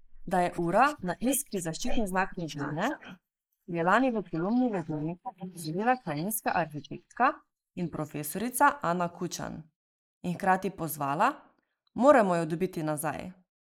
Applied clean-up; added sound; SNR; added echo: neural mask model Resemble Enhance denoiser.